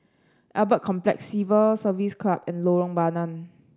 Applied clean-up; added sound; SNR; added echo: none; none; none; none.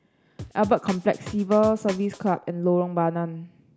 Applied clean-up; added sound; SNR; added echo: none; Drum; 15 dB; none.